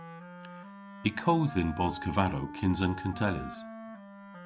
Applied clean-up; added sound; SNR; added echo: none; Wind instrument, woodwind instrument; 12 dB; none.